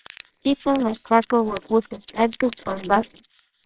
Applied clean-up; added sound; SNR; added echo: neural separator model SepFormer WHAMR!.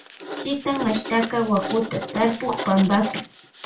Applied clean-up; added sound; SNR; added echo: none; Writing; 10 dB; reverberation time 0.3 s.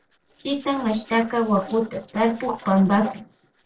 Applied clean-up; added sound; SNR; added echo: neural separator model SepFormer DNS4.